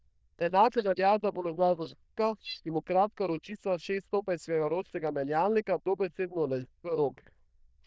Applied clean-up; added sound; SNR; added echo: neural diffusion model UNIVERSE++.